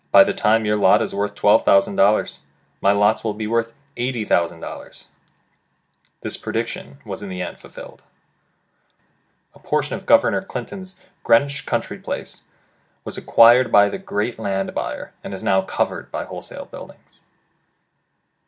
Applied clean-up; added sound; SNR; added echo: none; none; none; none.